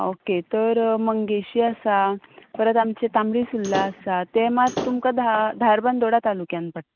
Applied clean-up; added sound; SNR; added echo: none; Slam / Wood; 8 dB; none.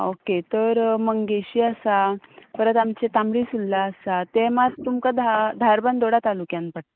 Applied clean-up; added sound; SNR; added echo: neural mask model Resemble Enhance denoiser.